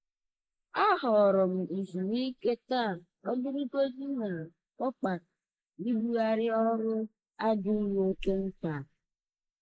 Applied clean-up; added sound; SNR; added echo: neural mask model Resemble Enhance denoiser.